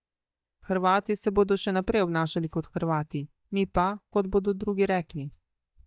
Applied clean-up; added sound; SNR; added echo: neural mask model DeepFilterNet 3.